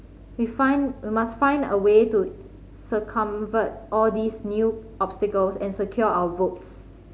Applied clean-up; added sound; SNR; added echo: none; none; none; none.